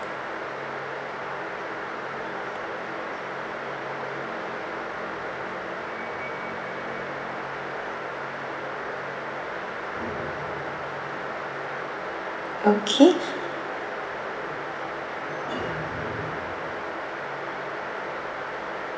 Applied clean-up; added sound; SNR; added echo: none; none; none; none.